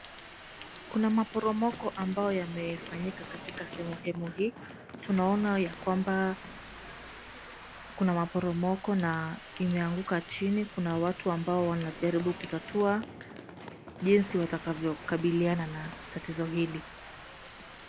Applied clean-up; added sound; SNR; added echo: none; Rain + Run; 14 dB; none.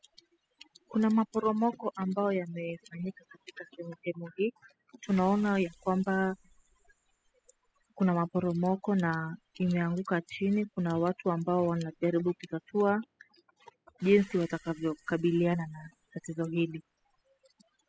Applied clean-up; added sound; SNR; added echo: classical method spectral subtraction.